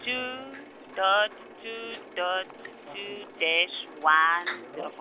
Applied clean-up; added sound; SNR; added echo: none; Mechanisms; 19 dB; none.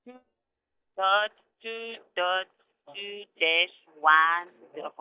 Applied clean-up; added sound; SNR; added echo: neural mask model DeepFilterNet 3.